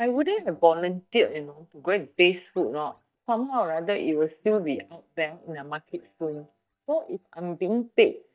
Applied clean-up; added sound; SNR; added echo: neural mask model DeepFilterNet 3.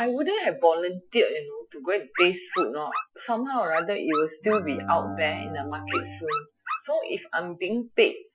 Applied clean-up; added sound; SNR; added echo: classical method Wiener filter.